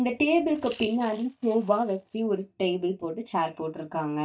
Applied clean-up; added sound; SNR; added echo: neural mask model DeepFilterNet 3.